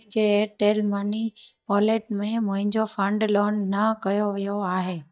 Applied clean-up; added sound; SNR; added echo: neural mask model DeepFilterNet 3.